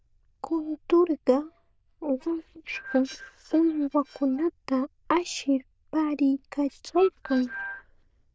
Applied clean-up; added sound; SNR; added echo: neural diffusion model UNIVERSE++.